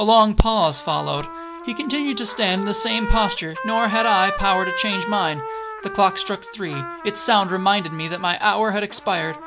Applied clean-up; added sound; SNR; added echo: none; Trumpet; 10 dB; none.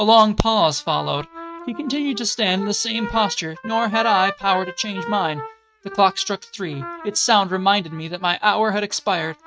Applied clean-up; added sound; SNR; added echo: neural mask model RNNoise.